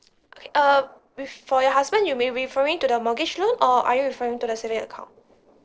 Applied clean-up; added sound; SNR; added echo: neural separator model SepFormer DNS4.